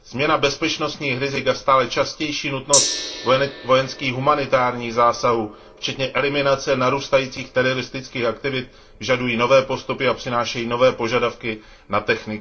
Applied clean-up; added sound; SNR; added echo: none; Gong; 12 dB; reverberation time 0.2 s.